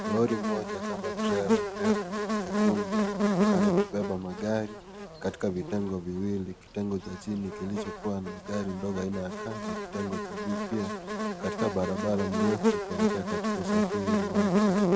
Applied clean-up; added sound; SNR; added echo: none; Buzz; -3 dB; none.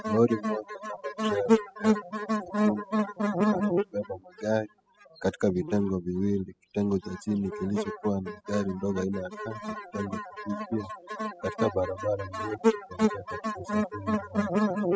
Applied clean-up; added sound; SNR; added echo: classical method spectral subtraction.